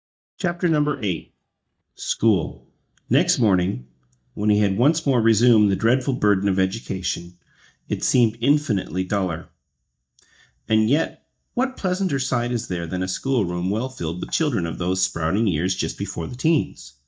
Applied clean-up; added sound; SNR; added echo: neural mask model DeepFilterNet 3.